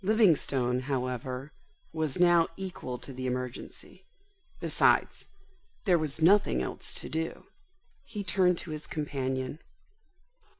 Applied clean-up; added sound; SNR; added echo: none; none; none; none.